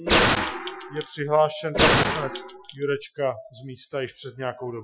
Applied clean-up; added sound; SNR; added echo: classical method Wiener filter.